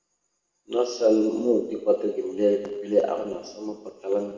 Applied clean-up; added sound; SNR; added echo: none; none; none; reverberation time 1.6 s.